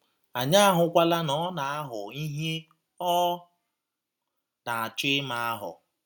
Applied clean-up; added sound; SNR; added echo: none; none; none; none.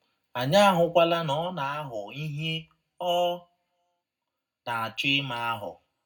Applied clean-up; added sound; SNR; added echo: none; none; none; reverberation time 0.3 s.